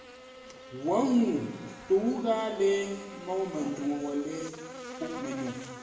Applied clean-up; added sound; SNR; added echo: none; Buzz; 14 dB; reverberation time 1.0 s.